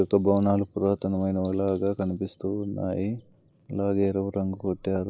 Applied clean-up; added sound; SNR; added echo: neural mask model Resemble Enhance denoiser.